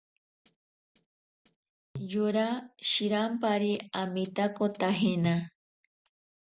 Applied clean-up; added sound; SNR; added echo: neural separator model SepFormer DNS4.